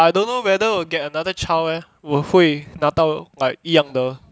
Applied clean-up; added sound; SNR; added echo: none; none; none; none.